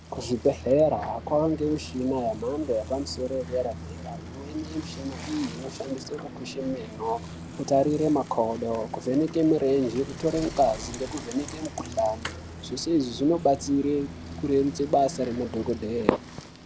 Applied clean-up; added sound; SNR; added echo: none; Bicycle; 12 dB; none.